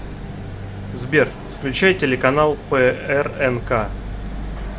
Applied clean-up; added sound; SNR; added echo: none; none; none; none.